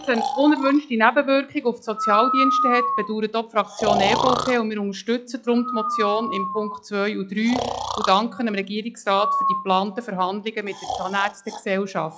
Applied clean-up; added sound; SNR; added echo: classical method log-MMSE.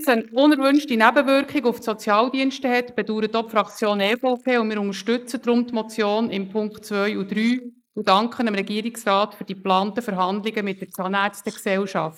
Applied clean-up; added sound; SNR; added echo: neural mask model Resemble Enhance denoiser.